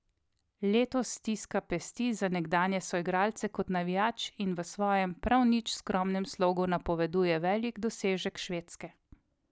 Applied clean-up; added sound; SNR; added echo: none; none; none; none.